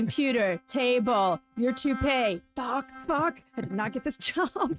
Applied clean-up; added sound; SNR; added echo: neural mask model RNNoise.